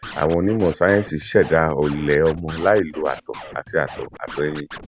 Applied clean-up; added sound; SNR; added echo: none; Scratching (performance technique); 16 dB; none.